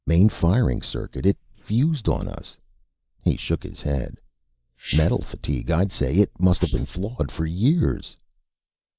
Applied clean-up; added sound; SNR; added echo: neural mask model Resemble Enhance denoiser.